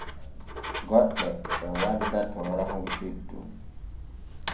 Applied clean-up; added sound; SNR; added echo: none; Writing; 5 dB; reverberation time 0.5 s.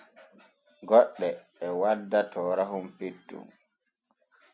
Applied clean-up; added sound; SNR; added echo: none; none; none; none.